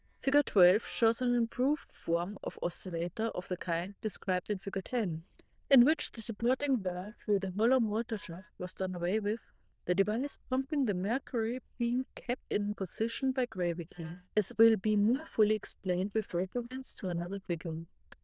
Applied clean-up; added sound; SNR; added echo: neural diffusion model UNIVERSE++.